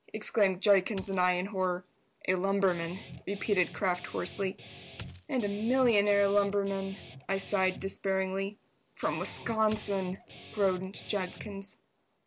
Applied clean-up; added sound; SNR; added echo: none; Coin (dropping) + Guitar; 17 dB; none.